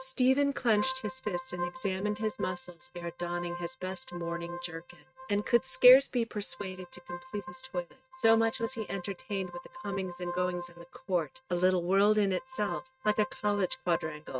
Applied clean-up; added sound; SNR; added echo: neural mask model RNNoise.